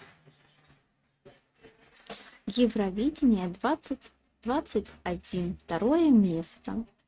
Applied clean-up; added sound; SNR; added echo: neural mask model RNNoise.